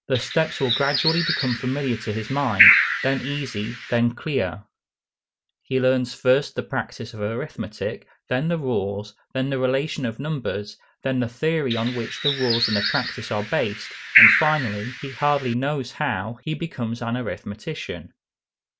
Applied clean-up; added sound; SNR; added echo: none; Bird; -2 dB; none.